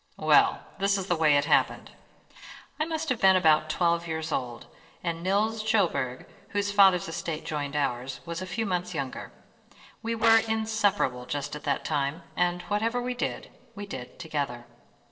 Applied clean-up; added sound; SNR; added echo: neural separator model SepFormer DNS4.